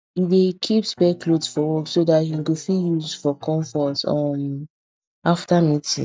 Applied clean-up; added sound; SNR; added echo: neural mask model DeepFilterNet 3.